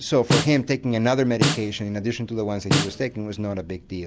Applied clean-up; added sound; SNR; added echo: none; Snare drum; 3 dB; none.